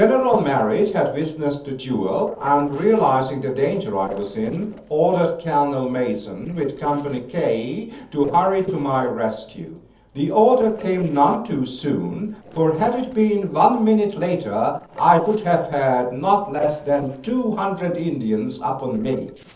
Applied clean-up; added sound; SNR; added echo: neural separator model SepFormer DNS4.